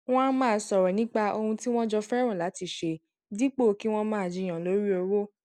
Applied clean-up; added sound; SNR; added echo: none; none; none; none.